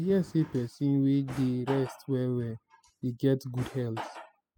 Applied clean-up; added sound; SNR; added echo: classical method spectral subtraction.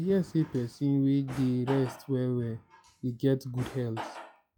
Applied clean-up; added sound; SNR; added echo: classical method log-MMSE.